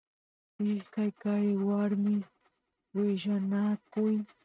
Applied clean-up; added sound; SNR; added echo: neural mask model RNNoise.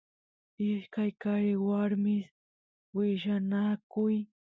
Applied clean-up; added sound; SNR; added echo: none; none; none; none.